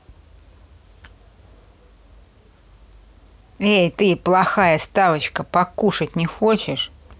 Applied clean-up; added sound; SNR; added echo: none; none; none; none.